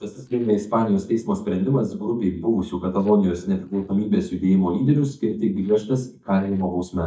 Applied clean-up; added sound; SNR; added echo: neural mask model DeepFilterNet 3.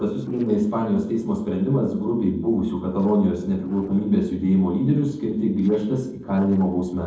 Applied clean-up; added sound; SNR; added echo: neural separator model SepFormer DNS4.